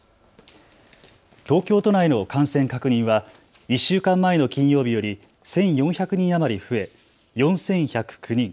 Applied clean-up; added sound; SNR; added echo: none; none; none; none.